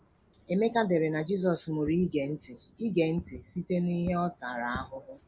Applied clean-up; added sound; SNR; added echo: none; Fireworks; 19 dB; none.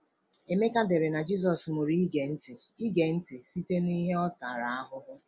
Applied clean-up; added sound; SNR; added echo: none; none; none; none.